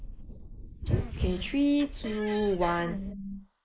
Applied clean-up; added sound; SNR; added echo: neural mask model Resemble Enhance denoiser.